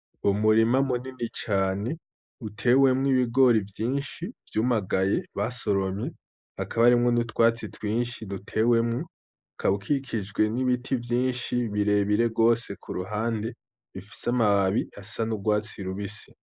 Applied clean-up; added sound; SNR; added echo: neural mask model Resemble Enhance denoiser.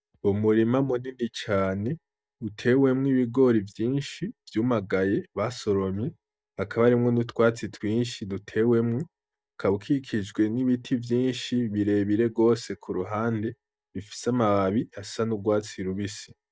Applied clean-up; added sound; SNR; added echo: neural mask model DeepFilterNet 3.